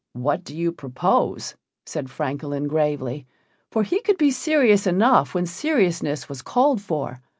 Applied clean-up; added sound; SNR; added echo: none; none; none; none.